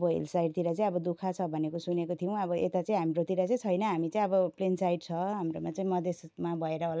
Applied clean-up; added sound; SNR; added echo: none; none; none; none.